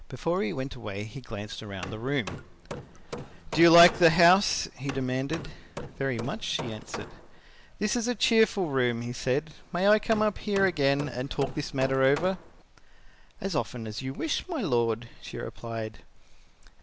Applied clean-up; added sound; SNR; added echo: none; Hammer; 13 dB; none.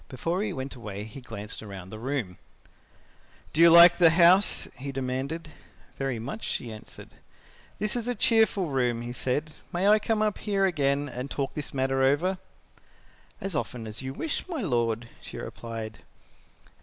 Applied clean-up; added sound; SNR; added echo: none; none; none; none.